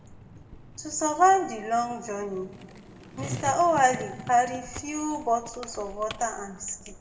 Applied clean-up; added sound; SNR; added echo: none; Skateboard; 15 dB; reverberation time 1.0 s.